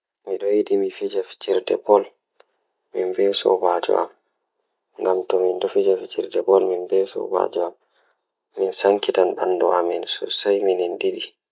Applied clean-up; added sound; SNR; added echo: none; none; none; none.